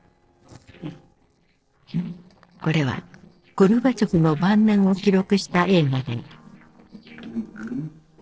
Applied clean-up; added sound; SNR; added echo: neural separator model SepFormer DNS4.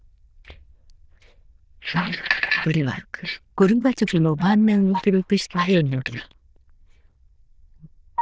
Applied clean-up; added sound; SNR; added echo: neural diffusion model UNIVERSE++.